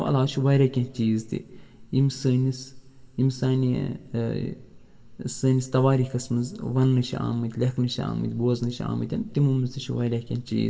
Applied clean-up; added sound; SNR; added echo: none; none; none; reverberation time 1.3 s.